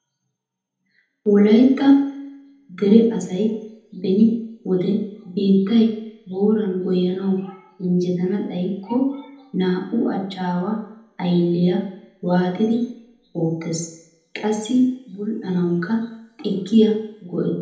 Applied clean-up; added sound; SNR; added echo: none; none; none; reverberation time 1.0 s.